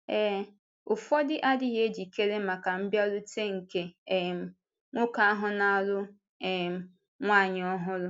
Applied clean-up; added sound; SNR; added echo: none; none; none; none.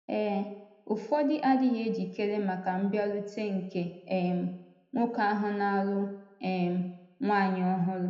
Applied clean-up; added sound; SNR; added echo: none; none; none; reverberation time 0.7 s.